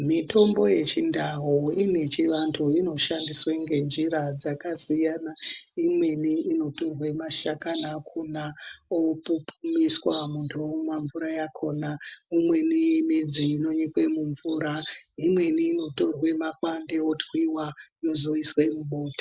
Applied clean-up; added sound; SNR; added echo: none; none; none; none.